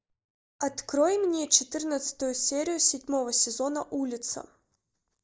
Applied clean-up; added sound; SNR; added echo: neural mask model DeepFilterNet 3.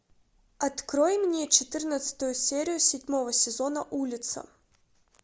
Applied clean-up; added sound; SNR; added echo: none; none; none; none.